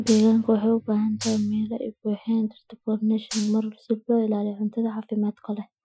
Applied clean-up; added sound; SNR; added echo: classical method Wiener filter.